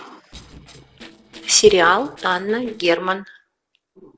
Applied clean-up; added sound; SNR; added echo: neural separator model SepFormer DNS4.